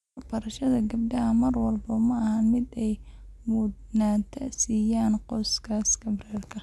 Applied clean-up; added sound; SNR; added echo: none; none; none; none.